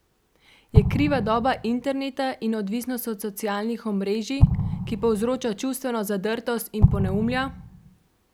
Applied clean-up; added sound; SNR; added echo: none; Explosion; -2 dB; none.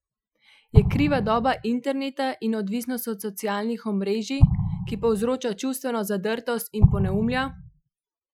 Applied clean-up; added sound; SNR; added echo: classical method Wiener filter.